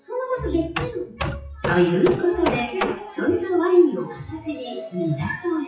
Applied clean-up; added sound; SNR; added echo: classical method WPE with log-MMSE.